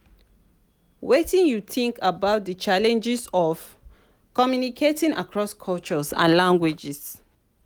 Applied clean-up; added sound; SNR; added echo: none; none; none; none.